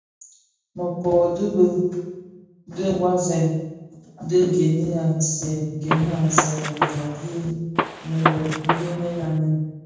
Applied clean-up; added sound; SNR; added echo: none; Gunshot, gunfire; 3 dB; reverberation time 1.2 s.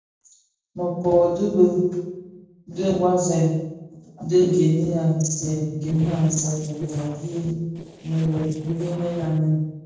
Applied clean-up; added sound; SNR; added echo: neural separator model SepFormer DNS4.